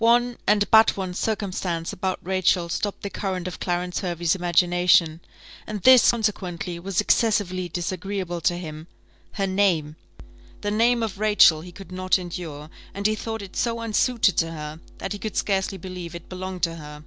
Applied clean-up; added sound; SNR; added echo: none; none; none; none.